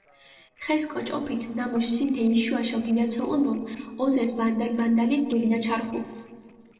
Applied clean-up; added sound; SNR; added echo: neural separator model SepFormer DNS4.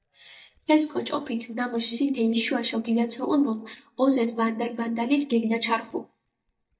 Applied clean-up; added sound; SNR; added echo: neural mask model DeepFilterNet 3.